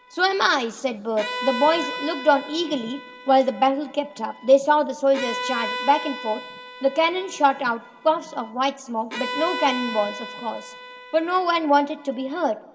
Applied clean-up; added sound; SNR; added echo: none; Bowed string instrument; 11 dB; reverberation time 0.3 s.